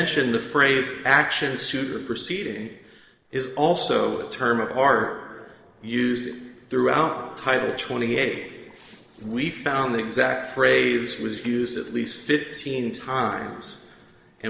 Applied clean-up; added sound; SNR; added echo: neural separator model SepFormer DNS4.